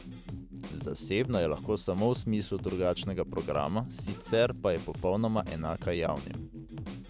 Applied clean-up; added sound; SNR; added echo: none; Drum kit; 10 dB; none.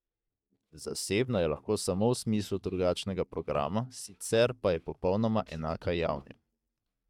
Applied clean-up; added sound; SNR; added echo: neural mask model DeepFilterNet 3.